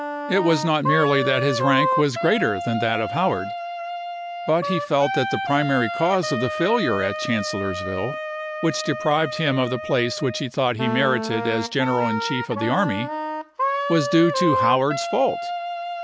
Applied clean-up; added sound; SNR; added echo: none; Wind instrument, woodwind instrument; 4 dB; none.